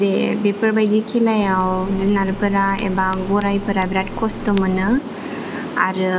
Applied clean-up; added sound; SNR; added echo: none; Crackle; 14 dB; none.